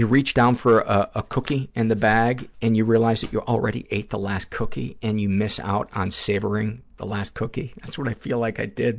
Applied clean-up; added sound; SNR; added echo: none; none; none; none.